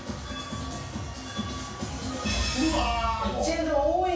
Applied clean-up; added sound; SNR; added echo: none; none; none; reverberation time 0.7 s.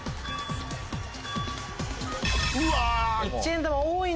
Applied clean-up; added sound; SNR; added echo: none; none; none; none.